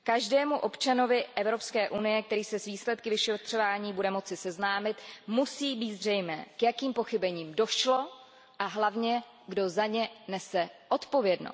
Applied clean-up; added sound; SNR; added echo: none; none; none; none.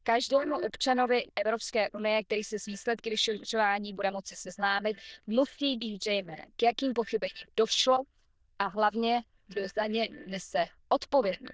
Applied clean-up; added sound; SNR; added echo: neural diffusion model UNIVERSE++.